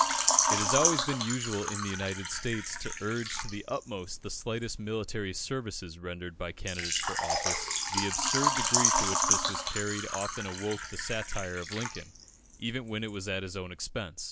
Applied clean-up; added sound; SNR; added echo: none; Water / Liquid; -2 dB; none.